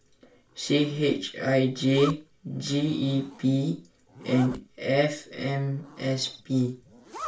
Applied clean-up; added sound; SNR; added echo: none; Zipper (clothing); 18 dB; reverberation time 0.3 s.